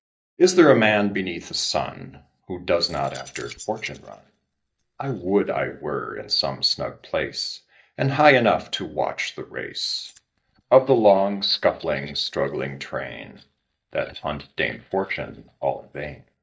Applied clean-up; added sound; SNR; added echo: neural mask model DeepFilterNet 3.